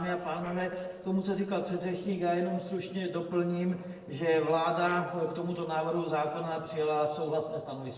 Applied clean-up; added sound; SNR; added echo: neural separator model SepFormer DNS4.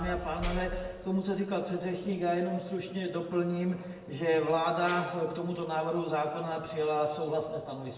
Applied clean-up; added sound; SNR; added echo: none; Tambourine; 19 dB; reverberation time 1.2 s.